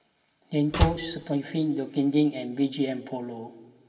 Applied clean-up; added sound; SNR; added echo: none; Slam; 1 dB; reverberation time 1.5 s.